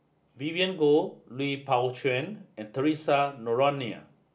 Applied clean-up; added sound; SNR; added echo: none; none; none; none.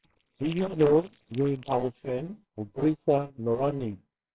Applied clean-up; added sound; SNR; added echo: neural separator model SepFormer WHAMR!.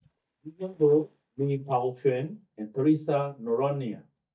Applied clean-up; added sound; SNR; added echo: neural mask model DeepFilterNet 3.